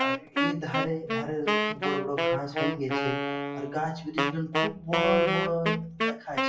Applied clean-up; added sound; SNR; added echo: none; Wind instrument, woodwind instrument; -4 dB; reverberation time 0.2 s.